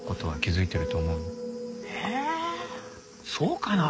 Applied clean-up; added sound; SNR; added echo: none; none; none; none.